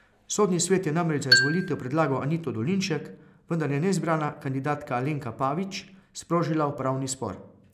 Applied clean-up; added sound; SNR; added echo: none; Marimba, xylophone; 0 dB; none.